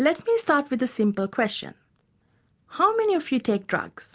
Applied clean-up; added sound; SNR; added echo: none; none; none; none.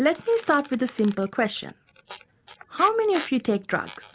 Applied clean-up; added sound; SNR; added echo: none; Squeak; 18 dB; none.